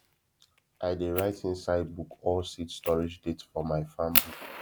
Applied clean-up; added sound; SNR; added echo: none; Fire; 4 dB; none.